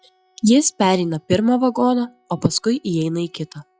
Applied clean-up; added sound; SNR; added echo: classical method log-MMSE.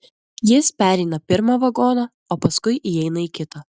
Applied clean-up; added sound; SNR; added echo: none; none; none; none.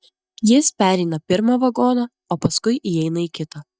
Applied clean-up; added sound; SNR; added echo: neural mask model DeepFilterNet 3.